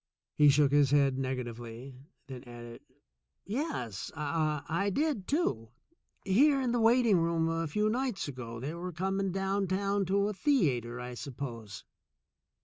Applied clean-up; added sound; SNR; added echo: none; none; none; none.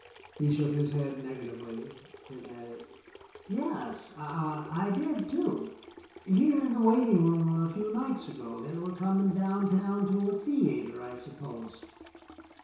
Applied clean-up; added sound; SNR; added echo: none; Sink (filling or washing) / Water tap, faucet; 20 dB; reverberation time 0.7 s.